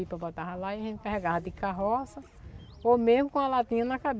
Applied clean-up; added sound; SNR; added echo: none; none; none; none.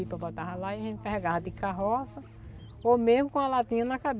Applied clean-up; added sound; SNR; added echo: none; Bass guitar; 18 dB; none.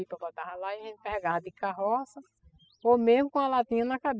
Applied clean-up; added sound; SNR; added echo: classical method spectral subtraction.